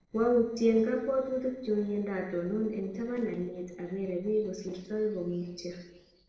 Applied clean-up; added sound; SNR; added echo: neural separator model SepFormer DNS4.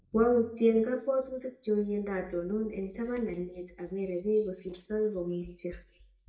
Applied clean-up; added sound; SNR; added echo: neural mask model DeepFilterNet 3.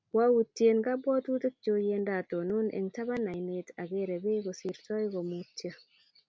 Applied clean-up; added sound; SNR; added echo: none; none; none; none.